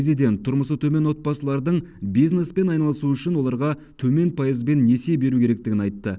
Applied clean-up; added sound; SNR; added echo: none; none; none; none.